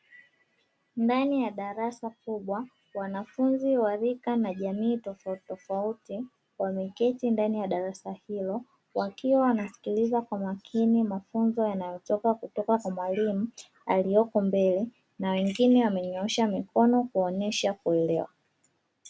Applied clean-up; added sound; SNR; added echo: none; none; none; none.